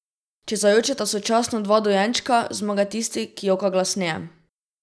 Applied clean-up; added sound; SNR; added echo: none; none; none; none.